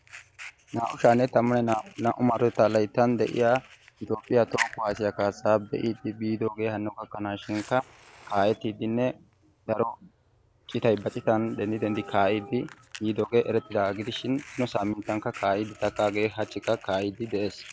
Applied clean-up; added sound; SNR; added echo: none; Fire; 19 dB; none.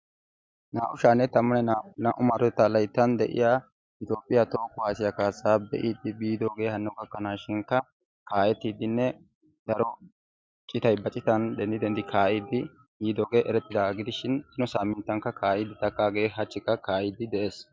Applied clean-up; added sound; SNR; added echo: none; none; none; none.